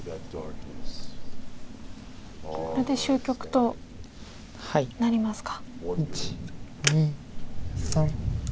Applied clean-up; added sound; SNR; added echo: none; Crow; 3 dB; none.